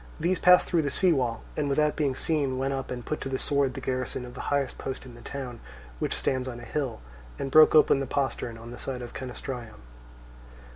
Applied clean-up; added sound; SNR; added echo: none; none; none; none.